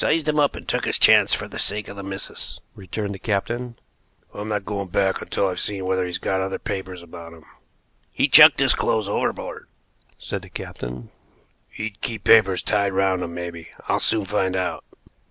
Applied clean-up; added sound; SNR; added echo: none; none; none; none.